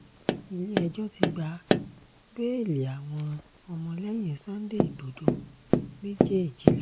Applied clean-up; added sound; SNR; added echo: none; Tap; -3 dB; none.